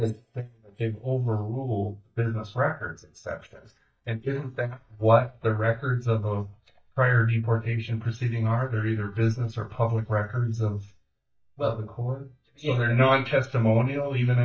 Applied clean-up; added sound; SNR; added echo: neural mask model DeepFilterNet 3.